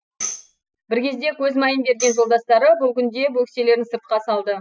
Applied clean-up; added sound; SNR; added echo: classical method spectral subtraction.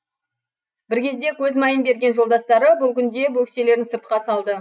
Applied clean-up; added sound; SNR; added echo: none; none; none; none.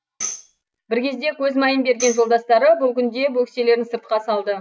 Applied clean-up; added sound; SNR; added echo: none; Tambourine; 15 dB; none.